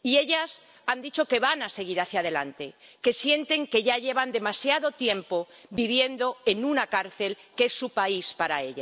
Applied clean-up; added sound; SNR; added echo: none; none; none; none.